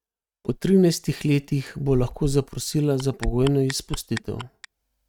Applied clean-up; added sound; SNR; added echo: neural mask model RNNoise.